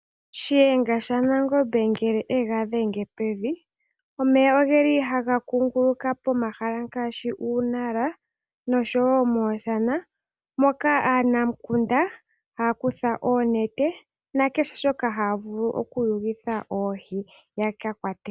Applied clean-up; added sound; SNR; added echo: none; none; none; none.